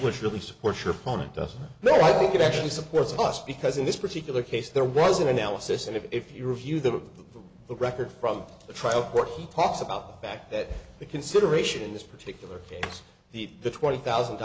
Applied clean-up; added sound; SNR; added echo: none; none; none; none.